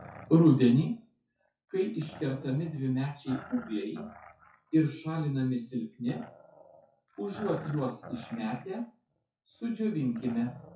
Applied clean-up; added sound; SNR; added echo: classical method WPE with log-MMSE.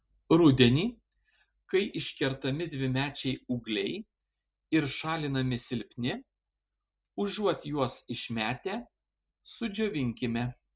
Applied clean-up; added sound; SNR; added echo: none; none; none; none.